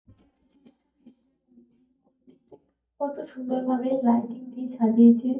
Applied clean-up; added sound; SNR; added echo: neural mask model DeepFilterNet 3.